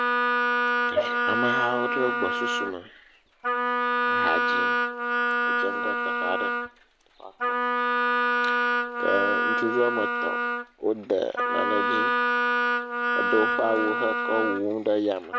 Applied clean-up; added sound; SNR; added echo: none; Wind instrument, woodwind instrument; -4 dB; none.